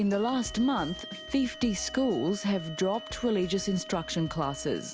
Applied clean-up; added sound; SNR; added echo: none; Wind instrument, woodwind instrument + Hiss / Alarm; 15 dB; none.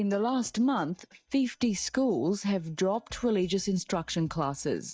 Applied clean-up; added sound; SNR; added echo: neural mask model DeepFilterNet 3.